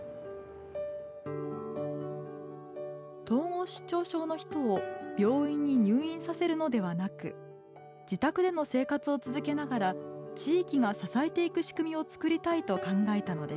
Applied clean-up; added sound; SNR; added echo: none; none; none; none.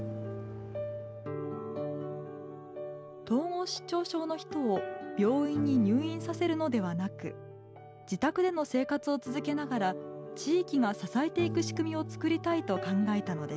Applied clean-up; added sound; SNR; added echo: none; Piano; 13 dB; none.